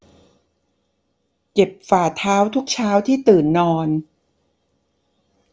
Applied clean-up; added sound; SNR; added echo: none; none; none; none.